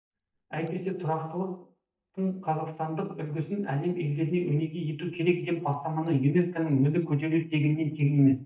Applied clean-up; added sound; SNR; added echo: neural mask model DeepFilterNet 3.